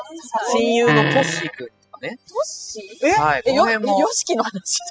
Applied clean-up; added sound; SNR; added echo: classical method spectral subtraction.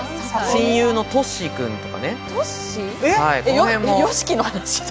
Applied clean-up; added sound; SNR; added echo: none; none; none; none.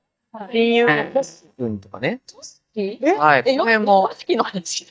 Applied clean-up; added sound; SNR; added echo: neural mask model DeepFilterNet 3.